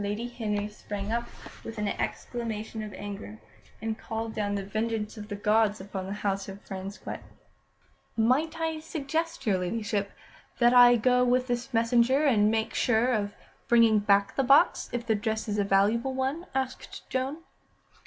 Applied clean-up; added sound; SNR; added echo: none; none; none; none.